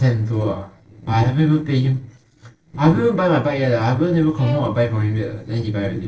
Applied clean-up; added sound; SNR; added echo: neural separator model SepFormer DNS4.